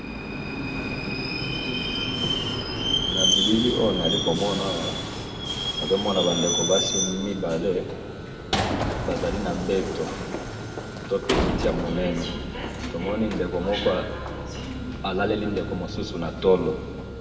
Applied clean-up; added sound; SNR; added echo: none; Subway, metro, underground; 1 dB; reverberation time 1.8 s.